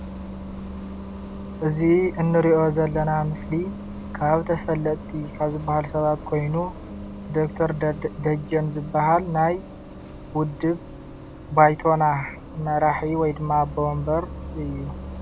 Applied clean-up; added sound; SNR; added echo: none; Bus; 12 dB; none.